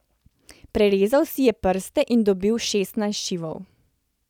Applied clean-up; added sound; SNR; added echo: none; none; none; none.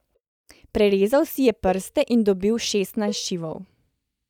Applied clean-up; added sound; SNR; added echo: neural mask model DeepFilterNet 3.